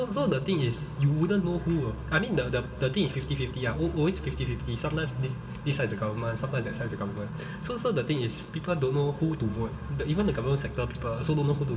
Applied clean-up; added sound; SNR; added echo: none; none; none; reverberation time 1.6 s.